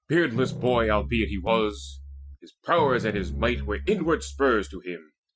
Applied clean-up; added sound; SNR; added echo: classical method Wiener filter.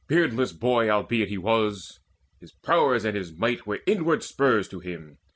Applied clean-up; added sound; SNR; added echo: none; none; none; none.